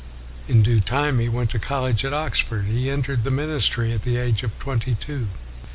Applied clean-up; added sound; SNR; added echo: none; none; none; none.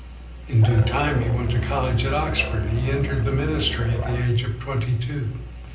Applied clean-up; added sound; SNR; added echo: none; Musical instrument; 6 dB; reverberation time 0.6 s.